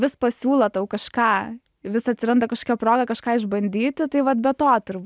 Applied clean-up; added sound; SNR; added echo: none; none; none; none.